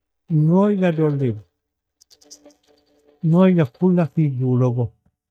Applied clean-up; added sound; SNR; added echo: neural mask model DeepFilterNet 3.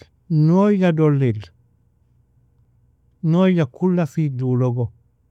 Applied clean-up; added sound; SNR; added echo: none; none; none; none.